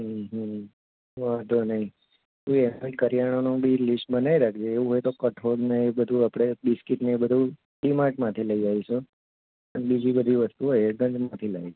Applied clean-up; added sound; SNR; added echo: none; none; none; none.